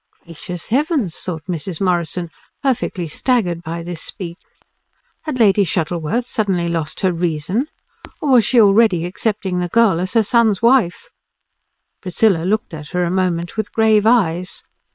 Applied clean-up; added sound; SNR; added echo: neural separator model SepFormer WHAM!.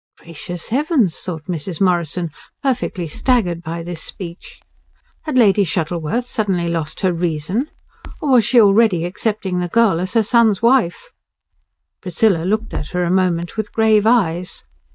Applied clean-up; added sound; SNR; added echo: neural mask model DeepFilterNet 3.